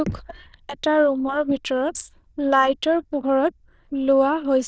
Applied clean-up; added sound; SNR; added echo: neural diffusion model UNIVERSE++.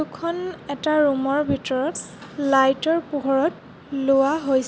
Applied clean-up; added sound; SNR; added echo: none; none; none; none.